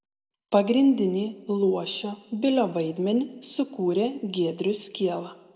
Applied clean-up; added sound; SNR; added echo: none; none; none; reverberation time 0.9 s.